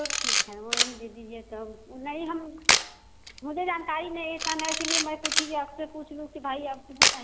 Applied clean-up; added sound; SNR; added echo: none; Camera; -5 dB; none.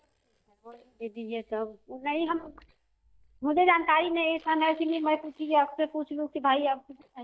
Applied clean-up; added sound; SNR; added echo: neural mask model DeepFilterNet 3.